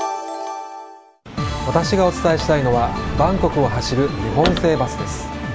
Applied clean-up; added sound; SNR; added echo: none; Sliding door / Slam / Wood; 8 dB; none.